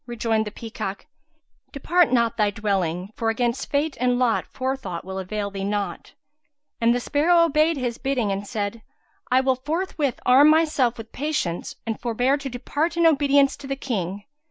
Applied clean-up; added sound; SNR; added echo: none; none; none; none.